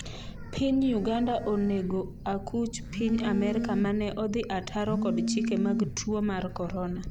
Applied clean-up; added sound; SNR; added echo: none; Telephone; 4 dB; none.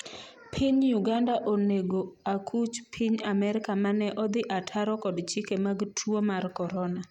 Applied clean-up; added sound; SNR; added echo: none; none; none; none.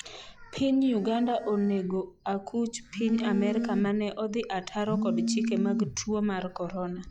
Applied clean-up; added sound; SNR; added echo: classical method log-MMSE.